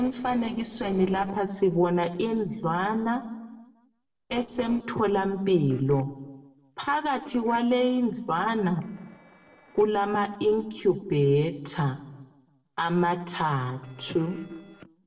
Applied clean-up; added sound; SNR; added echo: neural separator model SepFormer DNS4.